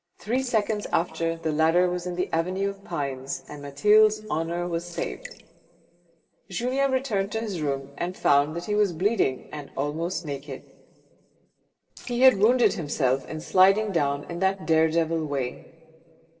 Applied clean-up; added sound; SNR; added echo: neural separator model SepFormer DNS4.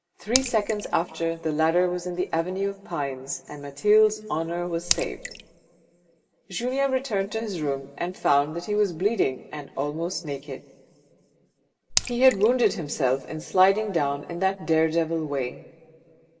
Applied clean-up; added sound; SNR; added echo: none; Raindrop / Splash, splatter; 5 dB; reverberation time 2.9 s.